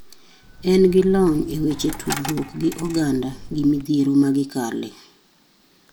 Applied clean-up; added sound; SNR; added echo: none; Coin (dropping); 12 dB; none.